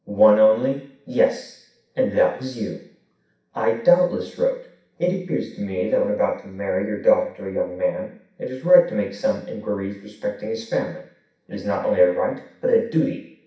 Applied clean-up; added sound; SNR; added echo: none; none; none; reverberation time 0.6 s.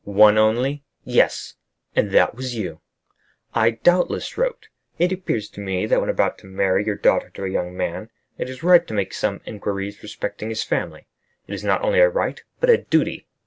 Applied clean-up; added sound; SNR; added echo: none; none; none; none.